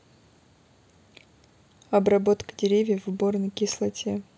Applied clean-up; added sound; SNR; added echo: none; none; none; none.